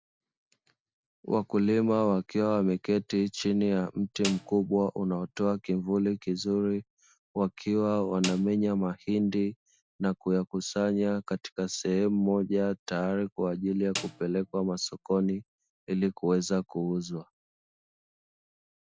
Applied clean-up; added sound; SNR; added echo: none; Snare drum; 14 dB; none.